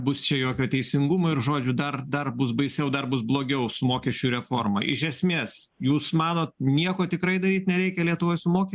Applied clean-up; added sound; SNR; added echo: none; none; none; none.